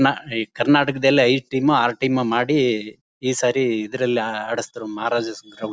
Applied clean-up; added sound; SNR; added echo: none; none; none; none.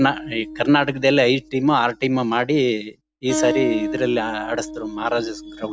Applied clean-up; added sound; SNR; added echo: none; Acoustic guitar; 10 dB; none.